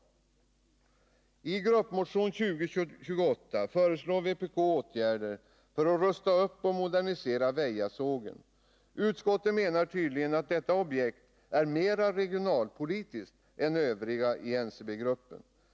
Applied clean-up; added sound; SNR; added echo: none; none; none; none.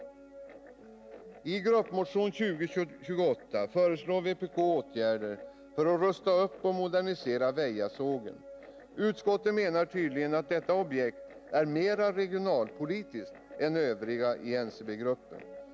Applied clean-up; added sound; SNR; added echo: none; Guitar; 18 dB; none.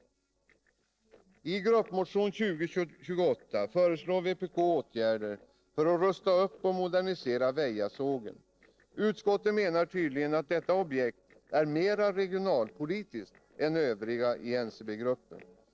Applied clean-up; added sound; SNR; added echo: neural separator model SepFormer DNS4.